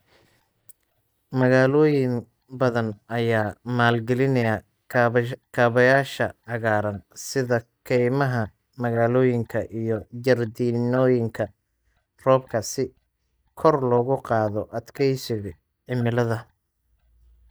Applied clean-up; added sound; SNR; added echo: neural mask model DeepFilterNet 3.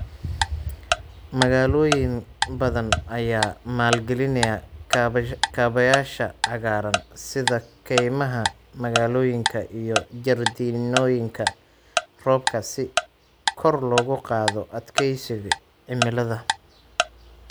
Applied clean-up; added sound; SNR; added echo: none; Tick-tock; 5 dB; none.